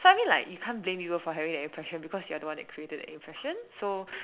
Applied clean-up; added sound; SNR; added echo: none; none; none; none.